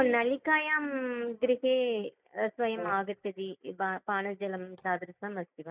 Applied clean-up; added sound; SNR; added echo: neural mask model DeepFilterNet 3.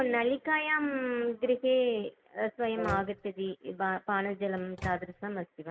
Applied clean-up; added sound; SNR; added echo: none; Brass instrument + Microwave oven; 12 dB; none.